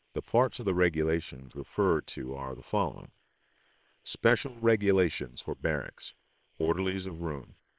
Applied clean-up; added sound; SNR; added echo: neural separator model SepFormer WHAM!.